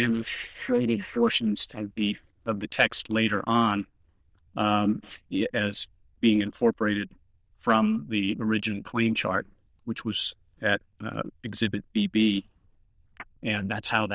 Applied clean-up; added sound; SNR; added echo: neural diffusion model UNIVERSE++.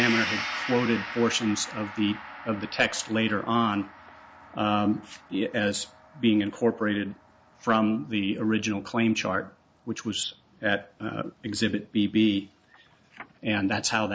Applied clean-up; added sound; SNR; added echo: none; Gong; 13 dB; none.